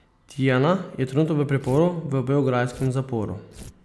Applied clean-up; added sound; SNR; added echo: none; Tearing; 20 dB; none.